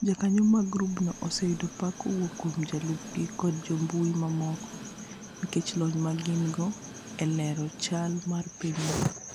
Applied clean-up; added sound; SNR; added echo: none; Train; 15 dB; none.